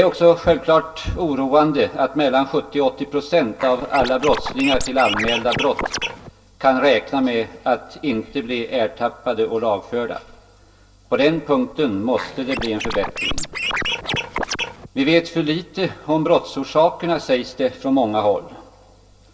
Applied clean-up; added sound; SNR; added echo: none; Scratching (performance technique); 5 dB; reverberation time 0.2 s.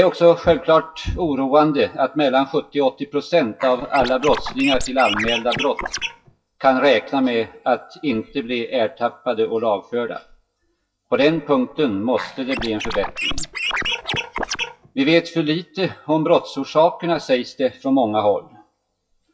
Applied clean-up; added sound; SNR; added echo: classical method WPE with log-MMSE.